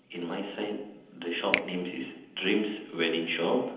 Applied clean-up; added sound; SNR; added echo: none; Finger snapping; 8 dB; reverberation time 0.9 s.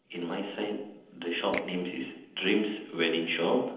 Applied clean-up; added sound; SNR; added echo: neural separator model SepFormer DNS4.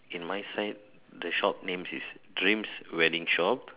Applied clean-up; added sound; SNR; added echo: none; none; none; none.